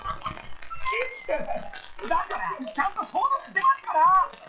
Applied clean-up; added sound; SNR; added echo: classical method WPE with log-MMSE.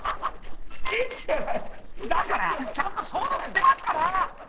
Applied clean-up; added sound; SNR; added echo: neural separator model SepFormer DNS4.